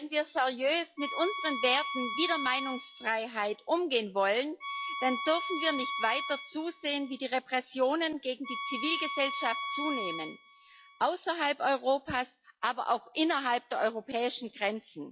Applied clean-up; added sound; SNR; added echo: classical method log-MMSE.